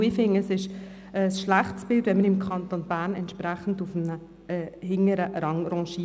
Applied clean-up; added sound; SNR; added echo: none; none; none; none.